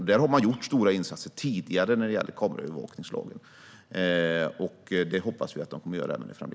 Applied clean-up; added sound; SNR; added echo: none; none; none; none.